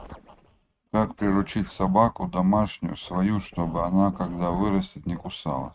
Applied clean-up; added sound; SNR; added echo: neural mask model RNNoise.